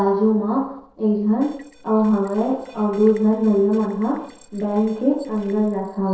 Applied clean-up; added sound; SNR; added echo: neural separator model SepFormer DNS4.